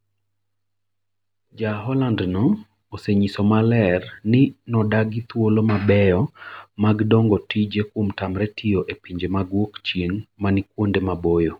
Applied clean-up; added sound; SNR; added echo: none; none; none; none.